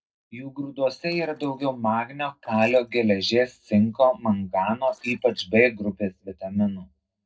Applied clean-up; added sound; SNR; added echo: neural separator model SepFormer DNS4.